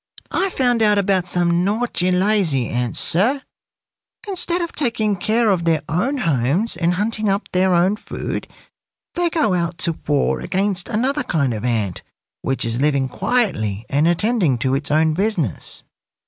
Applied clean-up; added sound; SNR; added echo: none; none; none; none.